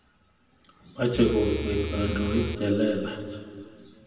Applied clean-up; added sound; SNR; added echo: none; Musical instrument; 5 dB; reverberation time 2.0 s.